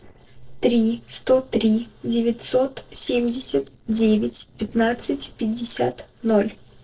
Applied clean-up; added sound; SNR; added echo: neural separator model SepFormer DNS4.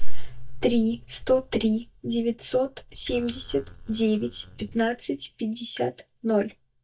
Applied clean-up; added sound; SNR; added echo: neural mask model DeepFilterNet 3.